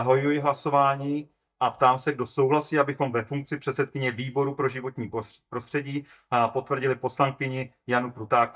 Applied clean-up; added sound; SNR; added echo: neural mask model DeepFilterNet 3.